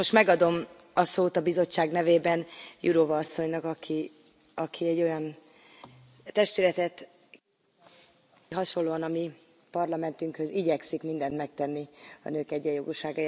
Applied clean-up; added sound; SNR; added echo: none; none; none; none.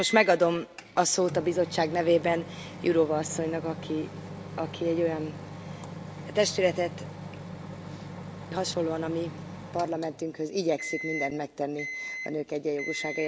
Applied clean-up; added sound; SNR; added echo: none; Microwave oven; 11 dB; none.